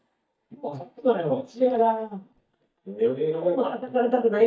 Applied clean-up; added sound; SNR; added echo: neural mask model DeepFilterNet 3.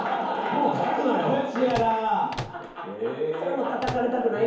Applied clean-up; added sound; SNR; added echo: none; Microwave oven; 12 dB; reverberation time 1.0 s.